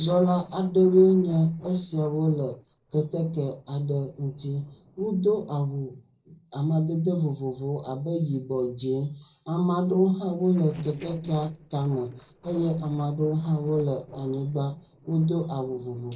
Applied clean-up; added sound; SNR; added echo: neural separator model SepFormer DNS4.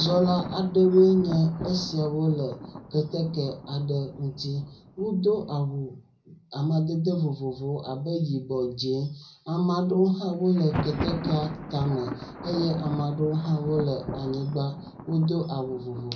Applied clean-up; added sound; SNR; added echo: none; Thunder; 12 dB; reverberation time 0.4 s.